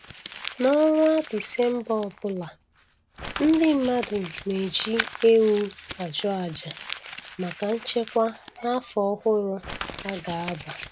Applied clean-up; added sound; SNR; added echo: none; Crumpling, crinkling; 13 dB; none.